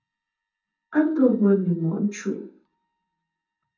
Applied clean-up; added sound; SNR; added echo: neural mask model DeepFilterNet 3.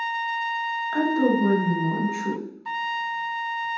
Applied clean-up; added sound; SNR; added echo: none; Trumpet; 1 dB; reverberation time 0.8 s.